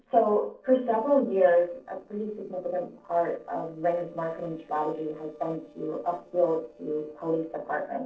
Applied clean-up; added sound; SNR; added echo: neural separator model SepFormer DNS4.